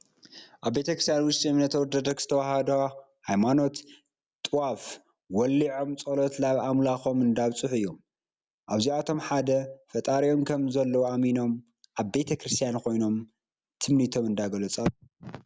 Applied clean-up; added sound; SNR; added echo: none; none; none; none.